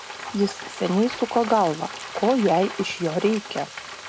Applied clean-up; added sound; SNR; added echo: none; Frying (food); 12 dB; none.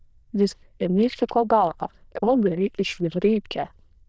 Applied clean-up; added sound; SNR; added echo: neural diffusion model UNIVERSE++.